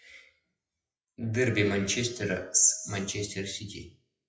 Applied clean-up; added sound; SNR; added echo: classical method WPE with log-MMSE.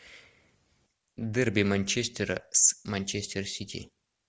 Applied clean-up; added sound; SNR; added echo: none; none; none; none.